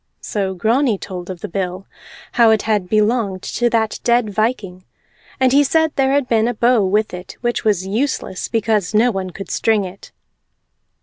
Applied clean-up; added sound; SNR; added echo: none; none; none; none.